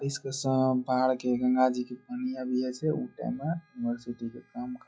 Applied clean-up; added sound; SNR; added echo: classical method log-MMSE.